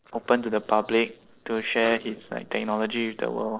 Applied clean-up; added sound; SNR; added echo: neural separator model SepFormer DNS4.